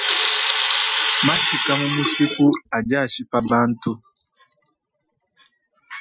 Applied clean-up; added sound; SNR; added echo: classical method Wiener filter.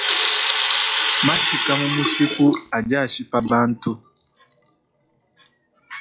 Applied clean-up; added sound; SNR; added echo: classical method log-MMSE.